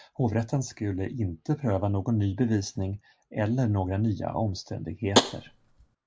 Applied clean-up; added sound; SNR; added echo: none; Tap; 1 dB; none.